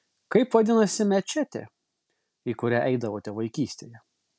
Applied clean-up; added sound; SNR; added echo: none; none; none; none.